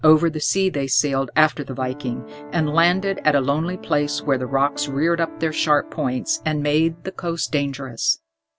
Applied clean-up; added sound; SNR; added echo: none; Piano; 19 dB; none.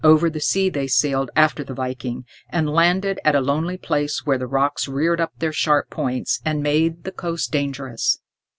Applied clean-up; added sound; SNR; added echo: none; none; none; none.